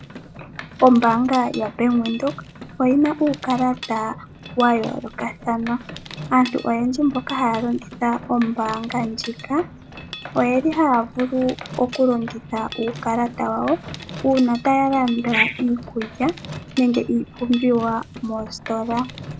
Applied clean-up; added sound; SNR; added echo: none; Mechanisms; 15 dB; none.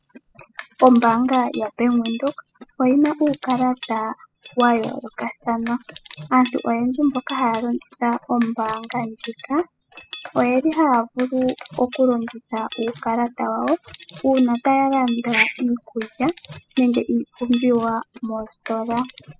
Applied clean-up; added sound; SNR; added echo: classical method spectral subtraction.